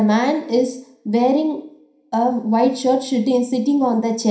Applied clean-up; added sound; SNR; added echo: none; none; none; reverberation time 0.5 s.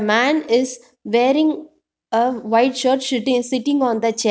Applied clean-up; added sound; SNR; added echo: none; none; none; none.